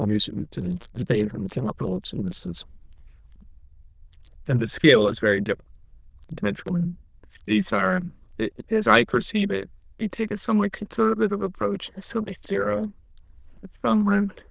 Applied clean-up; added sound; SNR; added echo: neural diffusion model UNIVERSE++.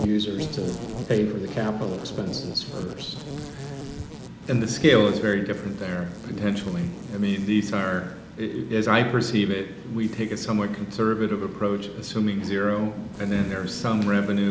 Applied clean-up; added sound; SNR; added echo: none; Insect; 15 dB; none.